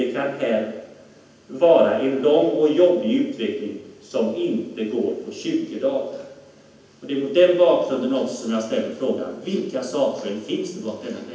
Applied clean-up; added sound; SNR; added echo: none; none; none; reverberation time 0.9 s.